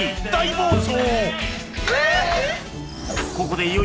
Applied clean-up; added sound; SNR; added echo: none; Rain + Bowed string instrument; 7 dB; none.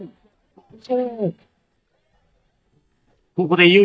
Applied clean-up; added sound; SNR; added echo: neural mask model DeepFilterNet 3.